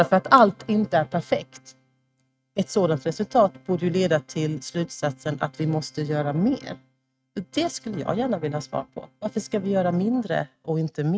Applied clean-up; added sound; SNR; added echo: neural mask model RNNoise.